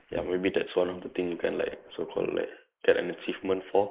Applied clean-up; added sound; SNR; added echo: neural mask model Resemble Enhance denoiser.